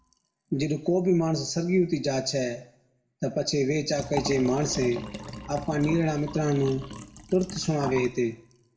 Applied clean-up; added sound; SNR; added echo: none; Liquid; 14 dB; reverberation time 0.5 s.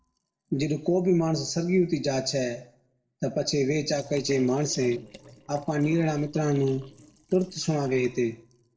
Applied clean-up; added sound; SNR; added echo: neural separator model SepFormer DNS4.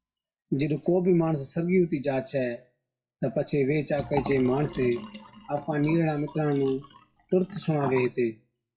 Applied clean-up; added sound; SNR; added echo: classical method WPE with log-MMSE.